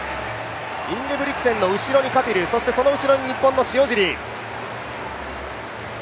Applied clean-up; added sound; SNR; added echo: none; none; none; none.